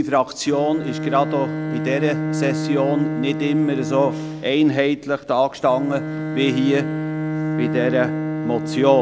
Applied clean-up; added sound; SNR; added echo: none; Bowed string instrument; 4 dB; none.